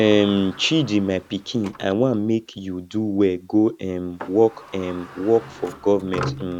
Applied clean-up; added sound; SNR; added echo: none; Sliding door; 16 dB; none.